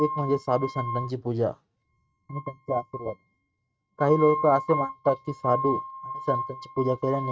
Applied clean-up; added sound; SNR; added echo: neural mask model RNNoise.